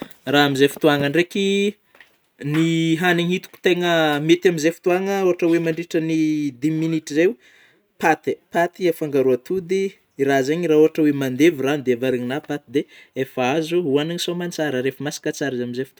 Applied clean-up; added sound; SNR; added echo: none; none; none; none.